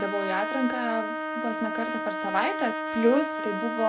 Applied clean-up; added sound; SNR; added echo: none; Trumpet; 3 dB; none.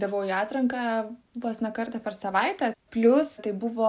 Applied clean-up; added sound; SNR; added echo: none; none; none; none.